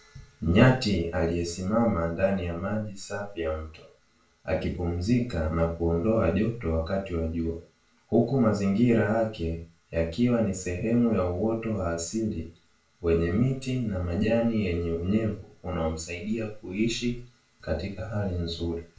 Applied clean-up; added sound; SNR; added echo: none; none; none; reverberation time 0.3 s.